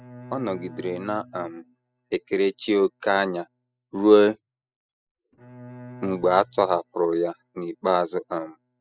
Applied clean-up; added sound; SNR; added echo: classical method spectral subtraction.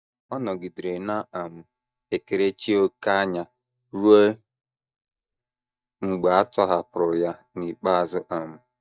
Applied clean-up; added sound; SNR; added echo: neural mask model DeepFilterNet 3.